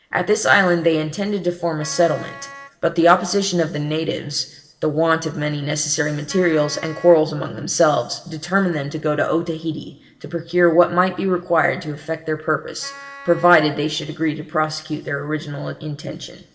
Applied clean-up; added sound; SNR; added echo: none; Wind instrument, woodwind instrument; 18 dB; reverberation time 0.9 s.